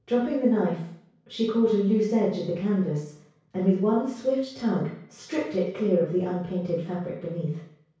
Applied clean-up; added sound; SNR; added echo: none; none; none; reverberation time 0.6 s.